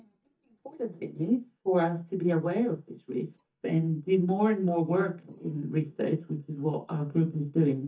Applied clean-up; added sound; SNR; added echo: neural mask model DeepFilterNet 3.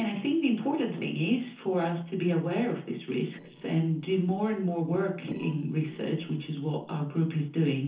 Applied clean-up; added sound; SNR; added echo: neural separator model SepFormer DNS4.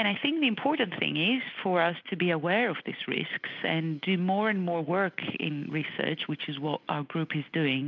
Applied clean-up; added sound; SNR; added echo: none; none; none; none.